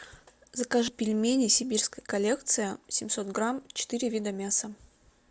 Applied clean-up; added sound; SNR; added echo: none; none; none; none.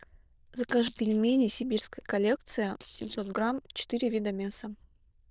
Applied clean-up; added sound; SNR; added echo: neural diffusion model UNIVERSE++.